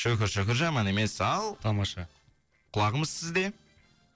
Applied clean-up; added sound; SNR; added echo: neural separator model SepFormer DNS4.